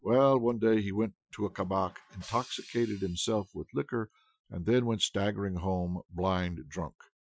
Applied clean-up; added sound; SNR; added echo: classical method Wiener filter.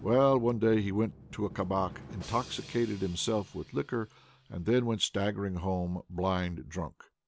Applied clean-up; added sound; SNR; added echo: none; Drum; 20 dB; none.